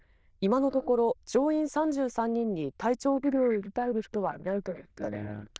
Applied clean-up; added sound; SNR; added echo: neural diffusion model UNIVERSE++.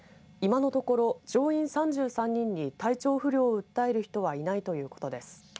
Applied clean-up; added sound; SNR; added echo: none; none; none; none.